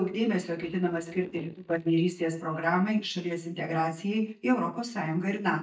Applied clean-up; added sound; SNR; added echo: neural mask model DeepFilterNet 3.